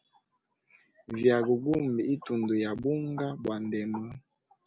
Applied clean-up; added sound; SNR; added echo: none; none; none; none.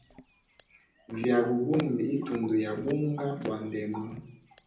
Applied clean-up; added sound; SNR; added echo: none; Walk, footsteps; 19 dB; reverberation time 0.6 s.